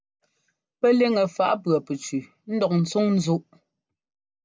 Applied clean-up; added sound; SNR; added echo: none; none; none; none.